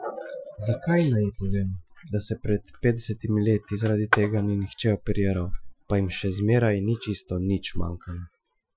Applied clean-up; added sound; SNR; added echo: classical method Wiener filter.